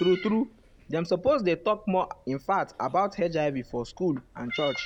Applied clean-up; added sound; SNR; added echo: none; Meow; 17 dB; none.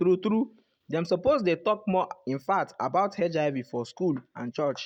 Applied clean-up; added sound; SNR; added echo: none; none; none; none.